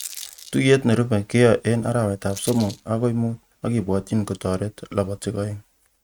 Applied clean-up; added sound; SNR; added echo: neural mask model RNNoise.